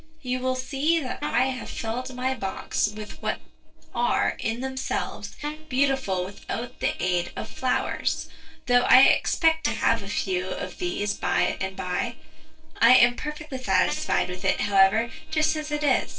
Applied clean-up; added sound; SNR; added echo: neural separator model SepFormer DNS4.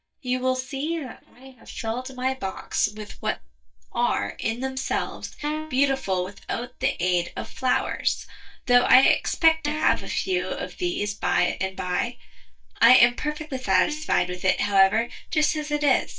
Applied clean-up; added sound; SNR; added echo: neural mask model DeepFilterNet 3.